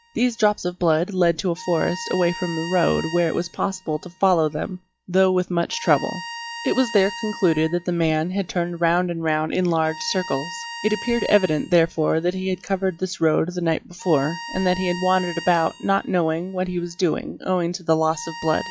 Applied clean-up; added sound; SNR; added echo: classical method log-MMSE.